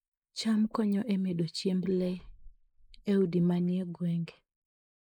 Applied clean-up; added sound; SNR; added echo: neural mask model Resemble Enhance denoiser.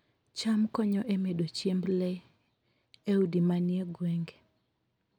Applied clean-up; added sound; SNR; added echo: none; none; none; none.